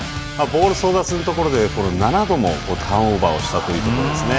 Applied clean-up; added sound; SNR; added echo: none; none; none; none.